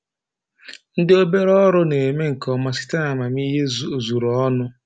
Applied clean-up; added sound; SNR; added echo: none; none; none; none.